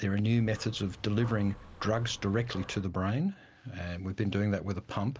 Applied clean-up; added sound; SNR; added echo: none; Dog; 17 dB; none.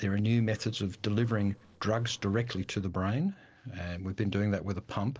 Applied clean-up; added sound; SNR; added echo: neural separator model SepFormer DNS4.